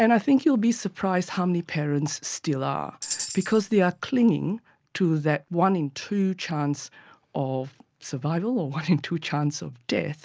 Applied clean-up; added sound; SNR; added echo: none; Tambourine; 11 dB; none.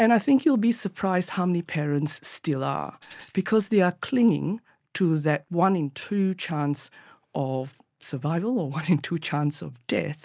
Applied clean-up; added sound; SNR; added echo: neural mask model DeepFilterNet 3.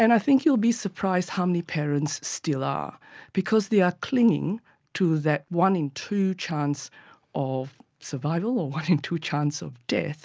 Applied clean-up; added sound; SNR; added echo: none; none; none; none.